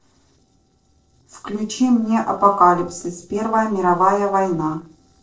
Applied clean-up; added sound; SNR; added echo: neural separator model SepFormer DNS4.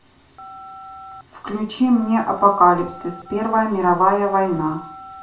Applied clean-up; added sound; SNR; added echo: none; Telephone; 20 dB; reverberation time 0.3 s.